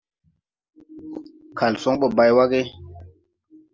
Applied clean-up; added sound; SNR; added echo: none; none; none; none.